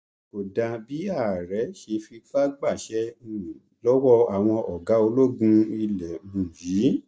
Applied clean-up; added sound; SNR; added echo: none; none; none; none.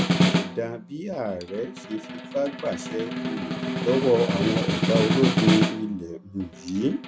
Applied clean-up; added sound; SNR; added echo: none; Snare drum; -1 dB; none.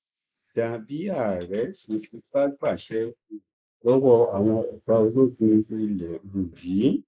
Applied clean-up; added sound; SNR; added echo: neural mask model Resemble Enhance denoiser.